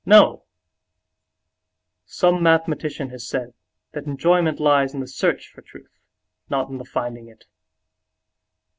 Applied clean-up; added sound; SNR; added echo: none; none; none; none.